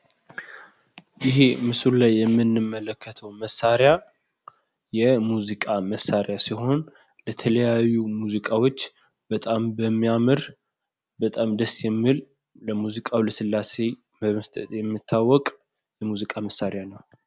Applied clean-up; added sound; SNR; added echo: none; Bell; 13 dB; none.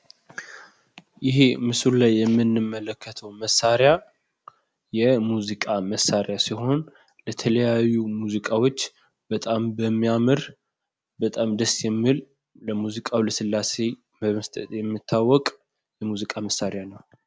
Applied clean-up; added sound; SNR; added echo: none; none; none; none.